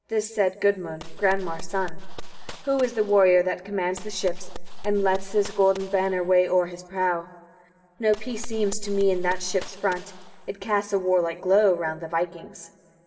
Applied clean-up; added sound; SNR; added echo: none; Gunshot, gunfire; 5 dB; reverberation time 2.8 s.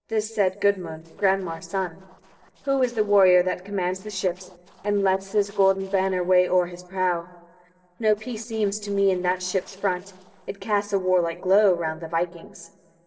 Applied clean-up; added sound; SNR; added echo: neural separator model SepFormer DNS4.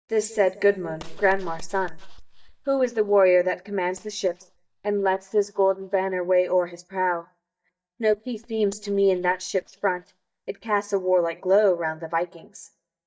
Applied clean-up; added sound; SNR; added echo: neural mask model DeepFilterNet 3.